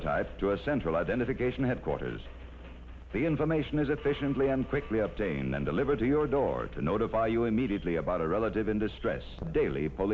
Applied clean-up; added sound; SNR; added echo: none; none; none; none.